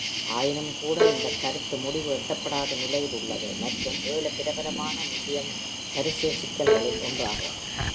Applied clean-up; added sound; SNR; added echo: none; Cricket + Bowed string instrument; -3 dB; none.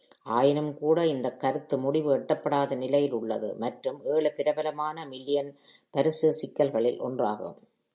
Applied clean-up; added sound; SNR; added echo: none; none; none; none.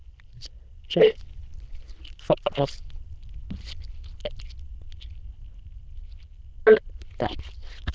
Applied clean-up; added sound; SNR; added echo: neural diffusion model UNIVERSE++.